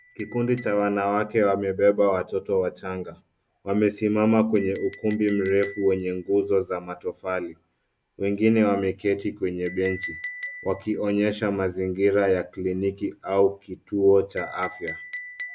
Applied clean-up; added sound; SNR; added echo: none; Chink, clink; 18 dB; none.